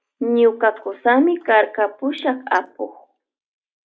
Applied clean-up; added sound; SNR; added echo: neural mask model Resemble Enhance denoiser.